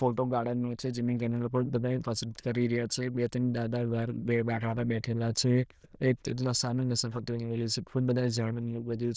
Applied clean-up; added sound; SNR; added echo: neural diffusion model UNIVERSE++.